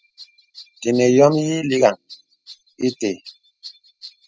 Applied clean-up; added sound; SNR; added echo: classical method spectral subtraction.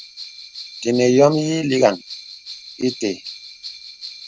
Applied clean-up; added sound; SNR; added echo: none; Bell; 16 dB; none.